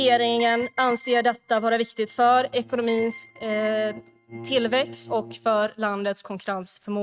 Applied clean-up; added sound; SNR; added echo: neural mask model RNNoise.